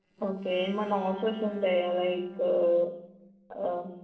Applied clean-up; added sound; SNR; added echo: neural separator model SepFormer DNS4.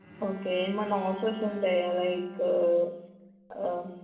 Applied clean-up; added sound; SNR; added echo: none; Bowed string instrument; 15 dB; reverberation time 0.9 s.